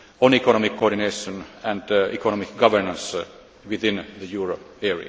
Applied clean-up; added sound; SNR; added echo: none; none; none; none.